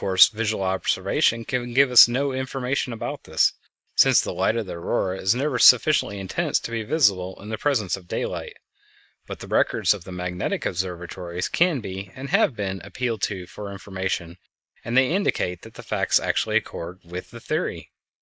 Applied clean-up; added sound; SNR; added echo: neural mask model Resemble Enhance denoiser.